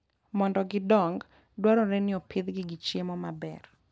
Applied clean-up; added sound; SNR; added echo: none; none; none; none.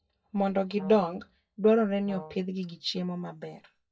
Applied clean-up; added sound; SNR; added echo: classical method WPE with log-MMSE.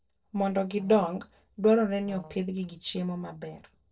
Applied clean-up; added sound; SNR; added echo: neural separator model SepFormer DNS4.